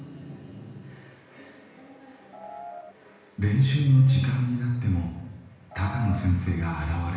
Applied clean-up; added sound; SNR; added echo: none; Piano; 14 dB; reverberation time 1.1 s.